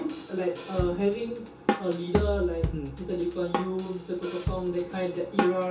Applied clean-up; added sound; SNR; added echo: none; Drum kit; 4 dB; reverberation time 0.2 s.